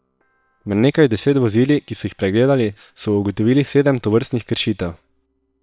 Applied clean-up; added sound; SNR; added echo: neural separator model SepFormer WHAM!.